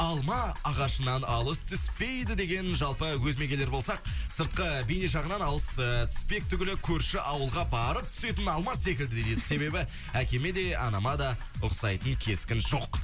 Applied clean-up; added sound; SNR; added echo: none; Clock; 7 dB; none.